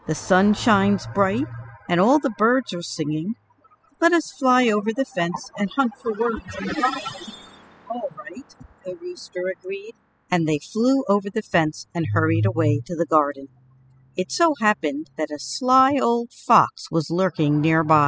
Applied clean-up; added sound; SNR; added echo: classical method spectral subtraction.